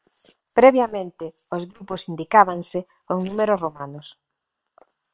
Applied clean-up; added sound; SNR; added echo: neural separator model SepFormer WHAM!.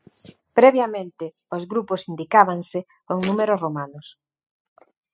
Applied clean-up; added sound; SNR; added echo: classical method spectral subtraction.